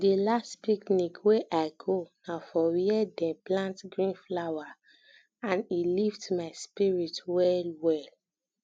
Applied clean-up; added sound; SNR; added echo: none; none; none; none.